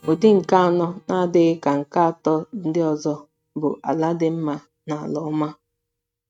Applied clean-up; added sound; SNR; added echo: neural mask model RNNoise.